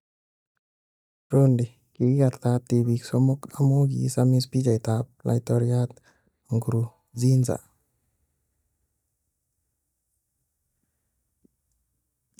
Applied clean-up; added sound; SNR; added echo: neural mask model DeepFilterNet 3.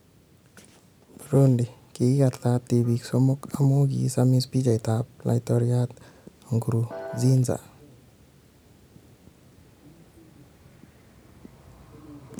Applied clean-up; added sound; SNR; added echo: none; Piano; 11 dB; none.